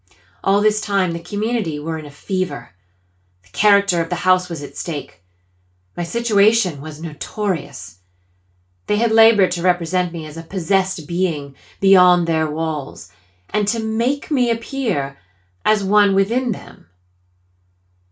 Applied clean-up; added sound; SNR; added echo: none; none; none; reverberation time 0.2 s.